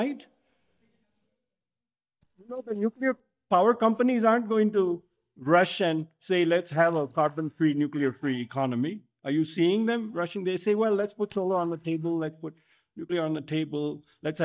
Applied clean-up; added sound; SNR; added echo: neural mask model DeepFilterNet 3.